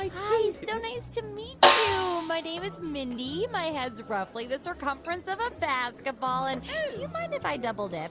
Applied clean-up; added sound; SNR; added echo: none; Snare drum; -3 dB; none.